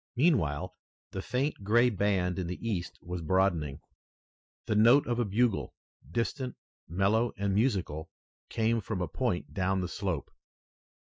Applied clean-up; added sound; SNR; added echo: neural mask model DeepFilterNet 3.